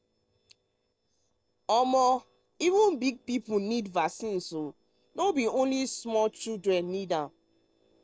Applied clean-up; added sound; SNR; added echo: neural separator model SepFormer DNS4.